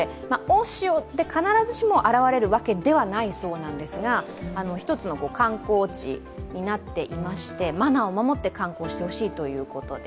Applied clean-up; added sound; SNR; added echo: none; none; none; none.